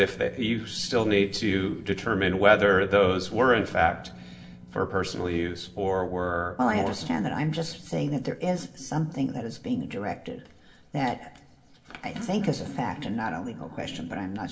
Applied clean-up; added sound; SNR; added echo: none; none; none; reverberation time 0.7 s.